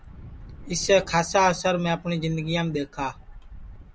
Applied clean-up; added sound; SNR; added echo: none; Wind; 17 dB; none.